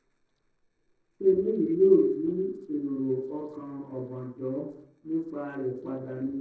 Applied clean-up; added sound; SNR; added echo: neural separator model SepFormer DNS4.